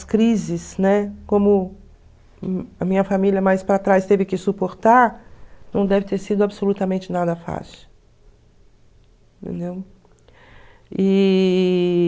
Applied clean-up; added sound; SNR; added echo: none; none; none; none.